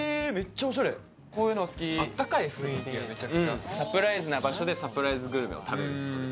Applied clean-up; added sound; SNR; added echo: none; Electric guitar; 20 dB; none.